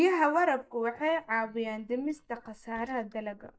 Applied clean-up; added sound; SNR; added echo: neural mask model DeepFilterNet 3.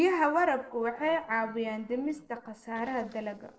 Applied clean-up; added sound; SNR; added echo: neural separator model SepFormer DNS4.